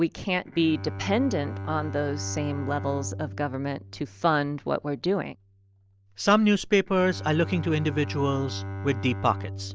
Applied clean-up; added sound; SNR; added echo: none; Bowed string instrument; 10 dB; none.